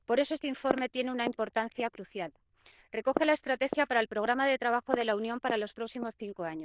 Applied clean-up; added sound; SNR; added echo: neural diffusion model UNIVERSE++.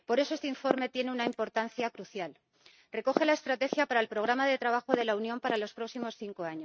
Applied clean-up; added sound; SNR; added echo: neural mask model RNNoise.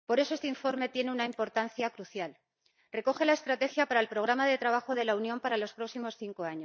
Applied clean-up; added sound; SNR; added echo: neural mask model DeepFilterNet 3.